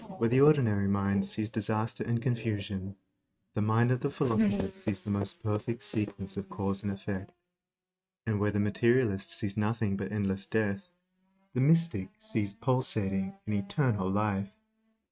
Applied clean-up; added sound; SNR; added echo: neural mask model RNNoise.